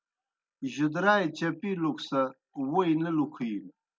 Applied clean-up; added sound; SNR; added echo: none; none; none; none.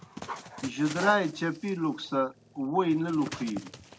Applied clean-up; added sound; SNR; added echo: none; Dog; 13 dB; none.